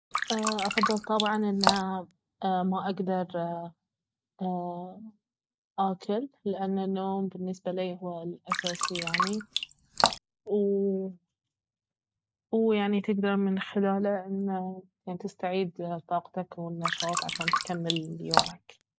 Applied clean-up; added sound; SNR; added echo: none; Drip; -1 dB; none.